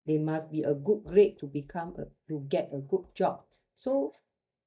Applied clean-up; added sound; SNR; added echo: neural mask model DeepFilterNet 3.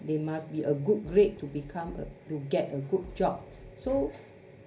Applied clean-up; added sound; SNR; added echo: none; Fireworks; 18 dB; reverberation time 0.3 s.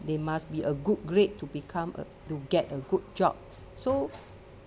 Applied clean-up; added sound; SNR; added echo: none; none; none; none.